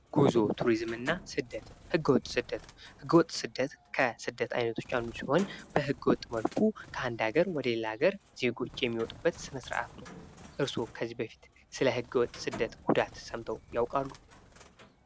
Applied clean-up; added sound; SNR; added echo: none; Bird; 19 dB; none.